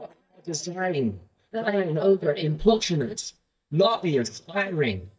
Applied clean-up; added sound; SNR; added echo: neural mask model DeepFilterNet 3.